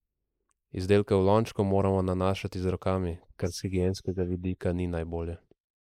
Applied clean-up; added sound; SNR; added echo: neural mask model Resemble Enhance denoiser.